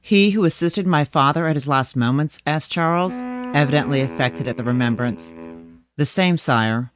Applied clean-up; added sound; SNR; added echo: neural mask model RNNoise.